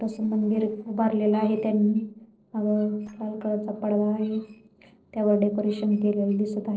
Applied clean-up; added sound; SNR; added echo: neural separator model SepFormer DNS4.